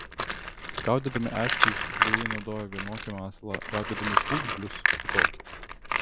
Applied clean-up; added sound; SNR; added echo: none; Tools; -5 dB; none.